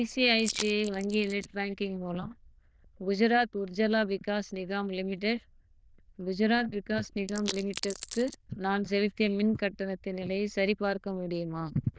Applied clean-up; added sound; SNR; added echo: neural diffusion model UNIVERSE++.